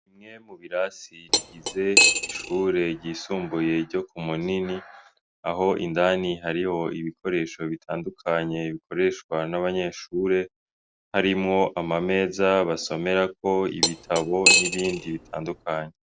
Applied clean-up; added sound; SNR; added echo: none; Cutlery, silverware; -2 dB; none.